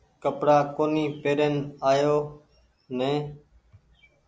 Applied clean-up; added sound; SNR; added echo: none; none; none; none.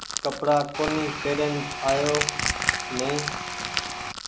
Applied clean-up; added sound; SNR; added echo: none; Tools + Crushing; 2 dB; none.